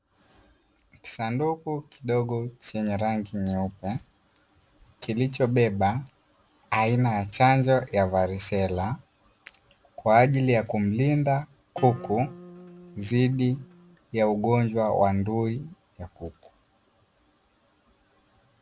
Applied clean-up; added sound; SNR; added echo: none; Acoustic guitar; 18 dB; none.